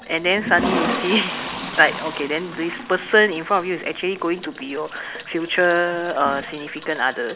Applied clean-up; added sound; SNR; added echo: none; Toilet flush; 9 dB; none.